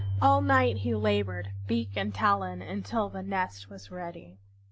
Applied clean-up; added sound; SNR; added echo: none; Keyboard (musical); 6 dB; none.